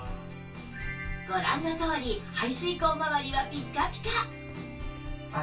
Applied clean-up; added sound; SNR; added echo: none; Boom; 18 dB; reverberation time 0.1 s.